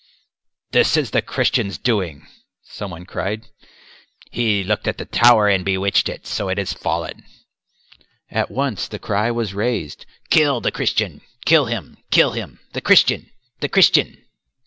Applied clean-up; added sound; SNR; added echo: none; none; none; none.